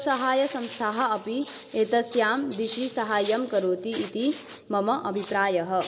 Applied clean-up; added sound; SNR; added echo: none; Walk, footsteps; 13 dB; none.